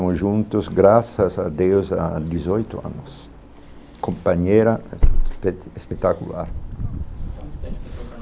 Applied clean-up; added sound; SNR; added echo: none; Wind; 4 dB; none.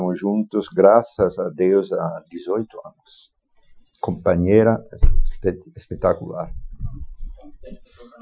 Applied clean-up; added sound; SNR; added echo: classical method Wiener filter.